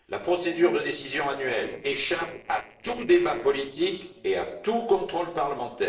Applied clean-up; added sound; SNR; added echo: neural separator model SepFormer DNS4.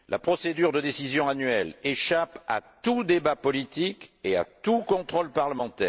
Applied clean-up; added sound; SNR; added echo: none; none; none; none.